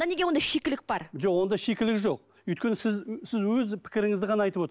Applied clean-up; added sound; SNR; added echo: none; none; none; none.